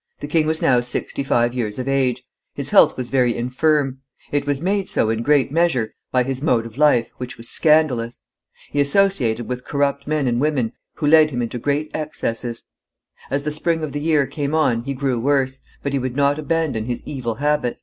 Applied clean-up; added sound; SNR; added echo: none; none; none; none.